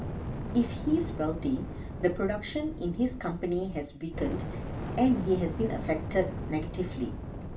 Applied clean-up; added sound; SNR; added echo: none; Fire; 5 dB; reverberation time 0.2 s.